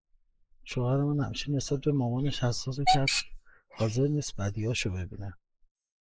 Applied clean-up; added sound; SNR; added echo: neural mask model Resemble Enhance denoiser.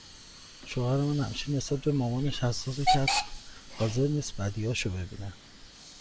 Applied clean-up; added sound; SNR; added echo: none; Hiss / Alarm / Train; 6 dB; none.